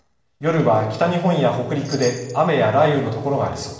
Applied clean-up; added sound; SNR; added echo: none; Chime; 18 dB; reverberation time 1.0 s.